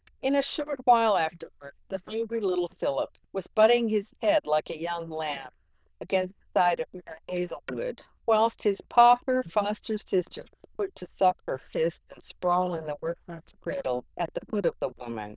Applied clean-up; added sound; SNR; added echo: neural diffusion model UNIVERSE++.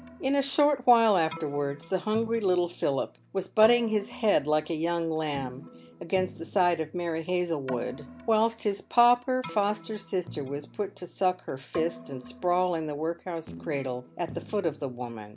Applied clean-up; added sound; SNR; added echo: none; Keyboard (musical); 18 dB; none.